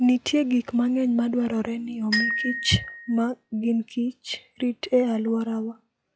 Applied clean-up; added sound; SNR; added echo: classical method log-MMSE.